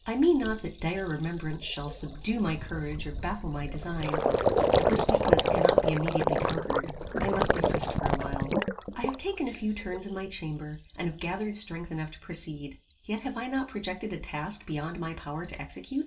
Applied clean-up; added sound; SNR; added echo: none; Gurgling; -1 dB; reverberation time 0.2 s.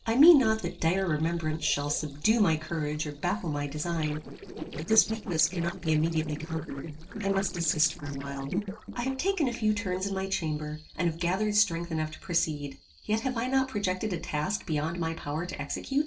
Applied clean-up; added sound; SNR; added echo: neural separator model SepFormer DNS4.